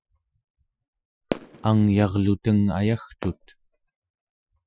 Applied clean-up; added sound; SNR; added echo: classical method Wiener filter.